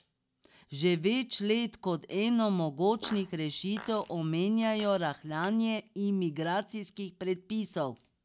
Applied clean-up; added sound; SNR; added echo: none; Fart; 19 dB; none.